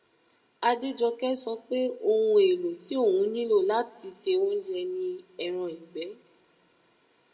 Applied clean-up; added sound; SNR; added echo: none; none; none; reverberation time 0.8 s.